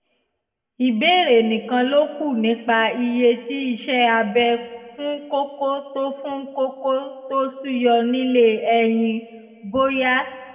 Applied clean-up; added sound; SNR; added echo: none; none; none; reverberation time 1.2 s.